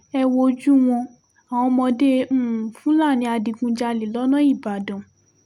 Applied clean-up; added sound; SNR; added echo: none; none; none; none.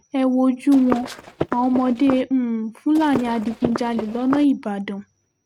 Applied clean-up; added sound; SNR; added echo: neural mask model RNNoise.